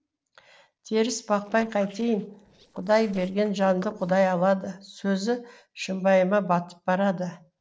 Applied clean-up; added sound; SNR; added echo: neural separator model SepFormer DNS4.